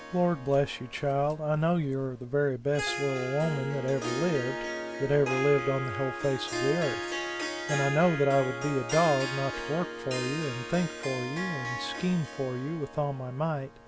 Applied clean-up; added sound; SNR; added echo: none; Harp; 7 dB; none.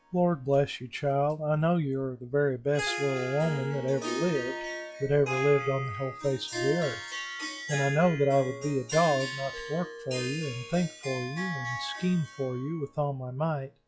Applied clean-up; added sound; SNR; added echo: classical method log-MMSE.